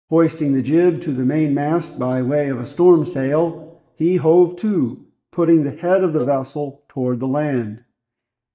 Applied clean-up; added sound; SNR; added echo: neural mask model DeepFilterNet 3.